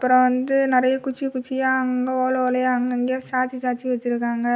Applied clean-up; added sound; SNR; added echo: none; none; none; none.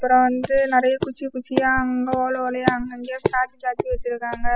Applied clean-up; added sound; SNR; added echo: classical method spectral subtraction.